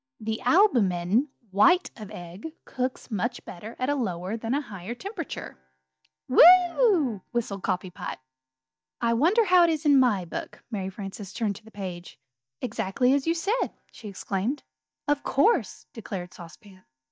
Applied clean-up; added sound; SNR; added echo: neural mask model DeepFilterNet 3.